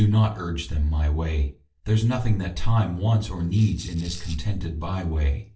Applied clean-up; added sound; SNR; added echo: neural separator model SepFormer DNS4.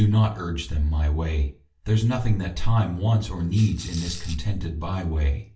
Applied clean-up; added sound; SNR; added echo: none; Rattle / Rattle (instrument); 19 dB; reverberation time 0.3 s.